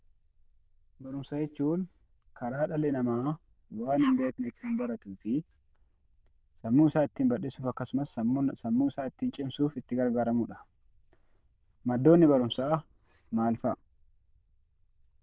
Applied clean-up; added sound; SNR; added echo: neural diffusion model UNIVERSE++.